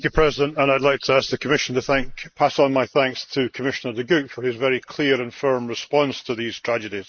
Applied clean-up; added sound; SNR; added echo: neural mask model Resemble Enhance denoiser.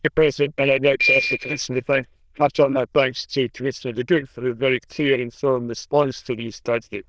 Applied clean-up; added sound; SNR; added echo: neural diffusion model UNIVERSE++.